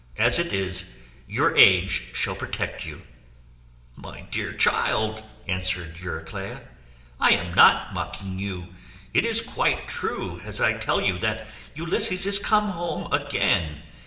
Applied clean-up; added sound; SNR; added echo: none; none; none; reverberation time 1.0 s.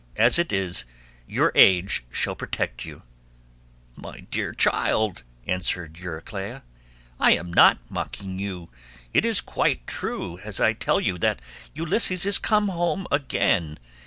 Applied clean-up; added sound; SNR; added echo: none; none; none; none.